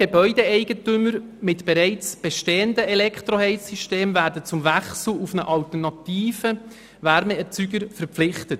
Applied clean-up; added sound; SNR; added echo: none; none; none; none.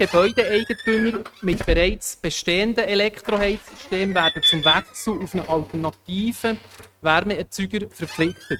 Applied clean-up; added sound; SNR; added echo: neural mask model RNNoise.